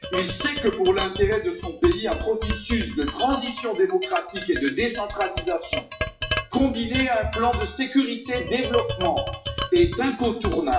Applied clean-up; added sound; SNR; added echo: classical method WPE with log-MMSE.